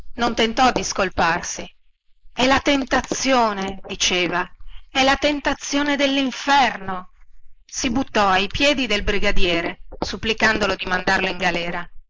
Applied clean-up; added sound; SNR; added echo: neural mask model Resemble Enhance denoiser.